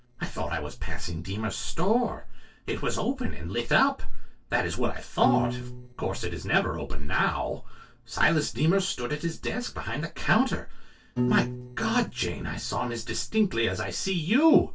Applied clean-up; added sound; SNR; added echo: neural separator model SepFormer DNS4.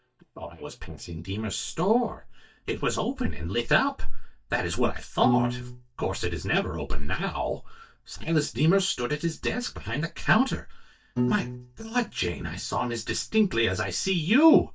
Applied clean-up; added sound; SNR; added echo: neural mask model DeepFilterNet 3.